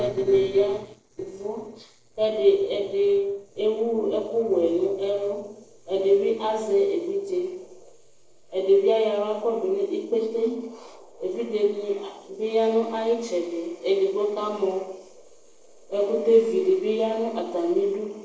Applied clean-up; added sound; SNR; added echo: neural separator model SepFormer DNS4.